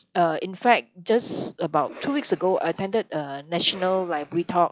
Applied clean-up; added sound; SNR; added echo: classical method log-MMSE.